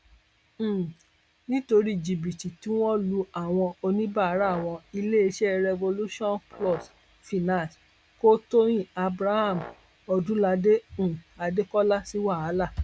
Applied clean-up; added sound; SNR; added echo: none; Brass instrument; 18 dB; none.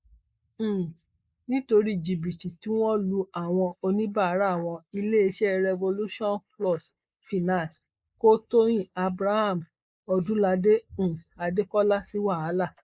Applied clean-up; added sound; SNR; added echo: neural mask model Resemble Enhance denoiser.